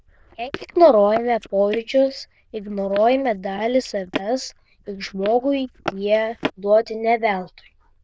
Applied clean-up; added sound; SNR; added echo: neural diffusion model UNIVERSE++.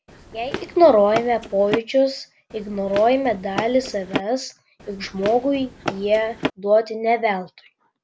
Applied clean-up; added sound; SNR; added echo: none; Run; 10 dB; none.